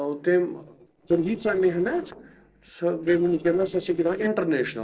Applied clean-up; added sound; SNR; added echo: neural separator model SepFormer DNS4.